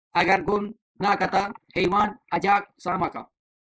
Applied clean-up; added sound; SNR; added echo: neural mask model Resemble Enhance denoiser.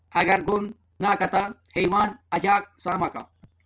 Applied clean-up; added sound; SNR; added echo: none; none; none; none.